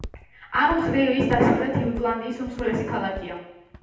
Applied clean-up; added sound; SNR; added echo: none; Walk, footsteps; 16 dB; reverberation time 0.9 s.